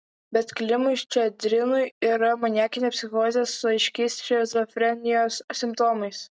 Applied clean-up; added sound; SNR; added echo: none; none; none; none.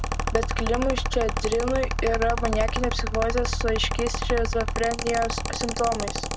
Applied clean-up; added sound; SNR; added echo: none; Mechanical fan; 0 dB; none.